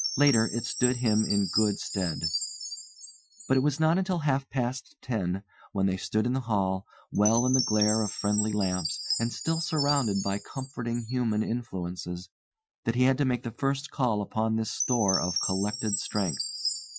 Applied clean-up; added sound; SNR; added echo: classical method Wiener filter.